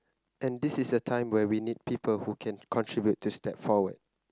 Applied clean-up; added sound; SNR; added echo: none; none; none; none.